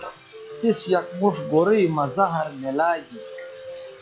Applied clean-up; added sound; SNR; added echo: classical method log-MMSE.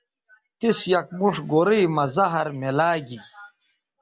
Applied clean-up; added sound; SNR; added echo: none; none; none; none.